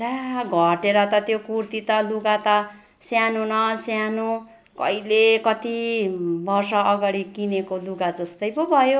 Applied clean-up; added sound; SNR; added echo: none; none; none; none.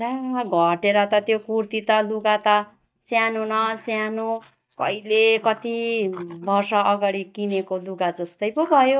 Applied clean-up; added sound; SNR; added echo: neural mask model DeepFilterNet 3.